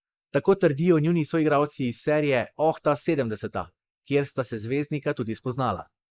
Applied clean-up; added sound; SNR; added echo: neural mask model Resemble Enhance denoiser.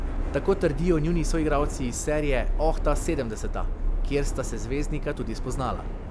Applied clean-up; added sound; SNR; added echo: none; Subway, metro, underground; 0 dB; none.